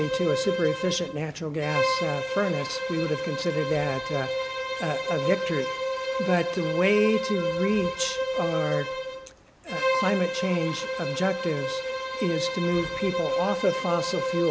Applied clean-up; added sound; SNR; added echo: none; Bowed string instrument; 1 dB; none.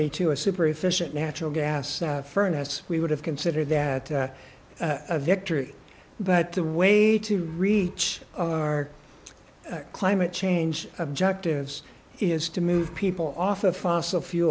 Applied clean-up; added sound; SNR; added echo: none; none; none; none.